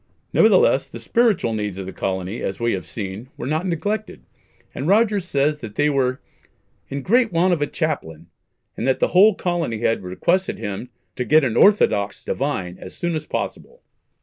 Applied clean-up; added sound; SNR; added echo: none; none; none; none.